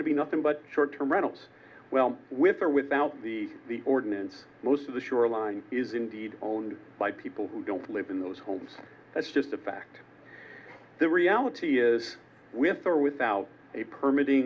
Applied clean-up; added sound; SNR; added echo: none; none; none; none.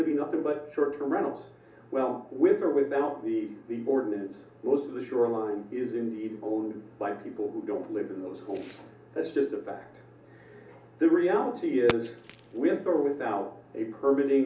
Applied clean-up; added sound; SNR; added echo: none; Fireworks; 20 dB; reverberation time 0.8 s.